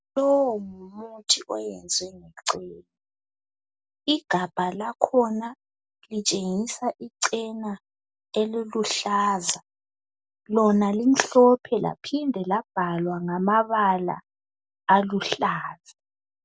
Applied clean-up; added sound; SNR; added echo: none; none; none; none.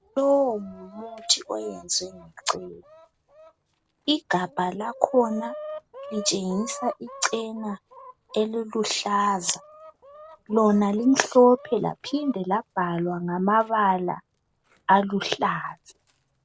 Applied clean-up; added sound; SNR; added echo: none; Chicken, rooster; 19 dB; none.